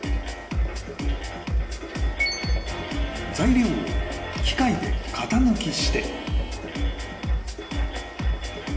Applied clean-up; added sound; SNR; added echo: none; none; none; reverberation time 1.1 s.